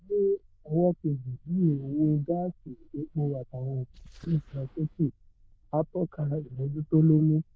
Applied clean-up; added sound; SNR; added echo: neural diffusion model UNIVERSE++.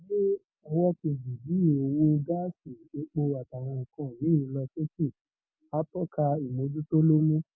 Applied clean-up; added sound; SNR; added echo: none; none; none; none.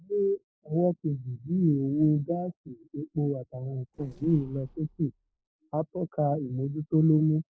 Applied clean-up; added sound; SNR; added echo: neural separator model SepFormer DNS4.